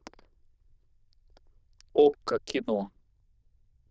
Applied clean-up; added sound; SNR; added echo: neural diffusion model UNIVERSE++.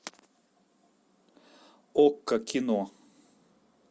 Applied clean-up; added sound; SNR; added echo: none; none; none; none.